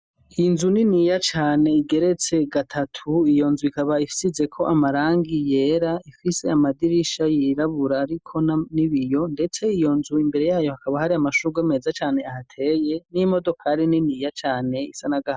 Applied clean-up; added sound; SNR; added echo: none; none; none; none.